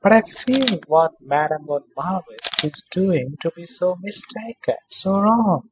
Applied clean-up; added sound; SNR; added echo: classical method spectral subtraction.